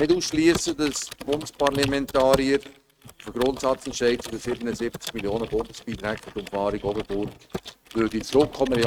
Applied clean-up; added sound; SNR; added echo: neural mask model RNNoise.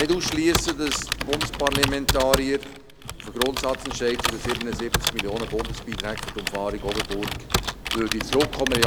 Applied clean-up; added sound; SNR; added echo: none; Computer keyboard; 1 dB; none.